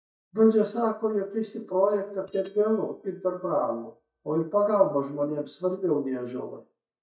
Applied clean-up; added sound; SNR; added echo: neural mask model DeepFilterNet 3.